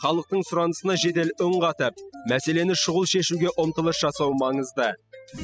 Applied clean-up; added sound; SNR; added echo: classical method spectral subtraction.